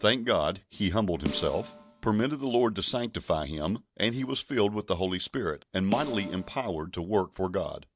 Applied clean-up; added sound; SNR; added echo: none; Snare drum; 11 dB; none.